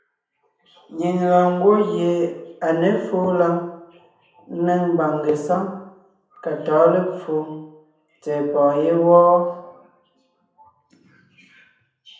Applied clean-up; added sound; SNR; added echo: none; none; none; reverberation time 0.7 s.